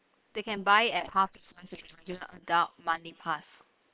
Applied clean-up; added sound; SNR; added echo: neural separator model SepFormer WHAM!.